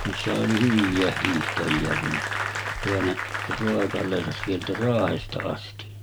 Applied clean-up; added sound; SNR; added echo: none; Applause / Crowd; 5 dB; none.